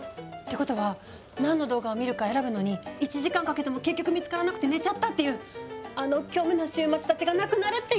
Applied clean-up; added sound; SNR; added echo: none; none; none; none.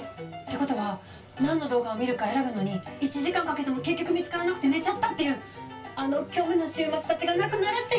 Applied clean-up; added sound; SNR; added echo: none; none; none; reverberation time 0.2 s.